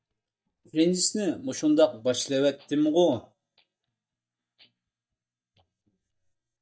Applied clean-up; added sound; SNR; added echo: neural mask model DeepFilterNet 3.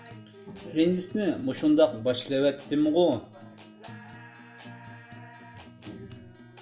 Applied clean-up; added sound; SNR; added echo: none; Guitar; 18 dB; reverberation time 0.5 s.